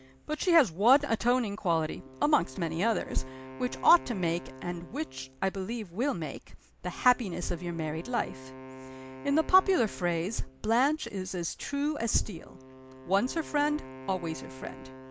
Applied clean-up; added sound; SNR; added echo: none; Wind instrument, woodwind instrument; 17 dB; none.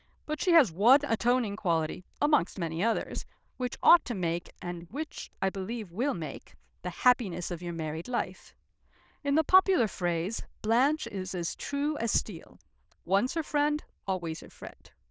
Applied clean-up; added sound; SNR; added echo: neural diffusion model UNIVERSE++.